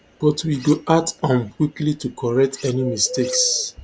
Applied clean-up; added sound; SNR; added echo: none; Bird + Cutlery, silverware; 15 dB; none.